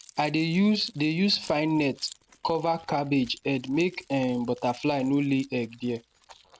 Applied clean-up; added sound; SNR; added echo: neural mask model RNNoise.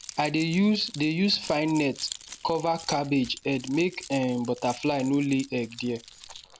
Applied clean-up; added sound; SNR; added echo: none; Keys jangling; 18 dB; none.